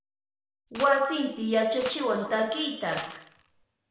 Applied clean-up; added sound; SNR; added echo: none; Coin (dropping); 9 dB; reverberation time 0.8 s.